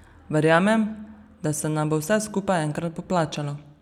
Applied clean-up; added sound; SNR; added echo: none; none; none; none.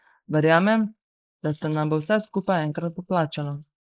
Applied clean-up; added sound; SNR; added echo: neural mask model Resemble Enhance denoiser.